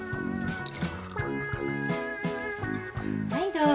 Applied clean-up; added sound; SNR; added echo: none; none; none; none.